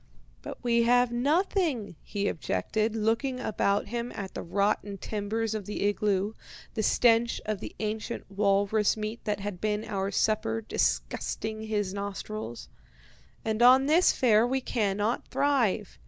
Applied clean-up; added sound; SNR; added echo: none; none; none; none.